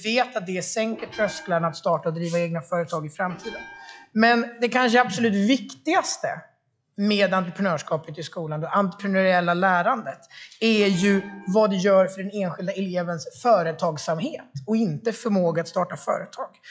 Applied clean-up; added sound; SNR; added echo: classical method log-MMSE.